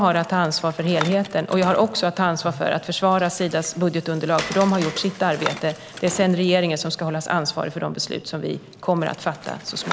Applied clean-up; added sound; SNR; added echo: none; Bicycle + Water; 14 dB; none.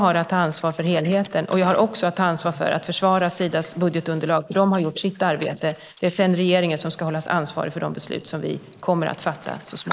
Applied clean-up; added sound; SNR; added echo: neural mask model Resemble Enhance denoiser.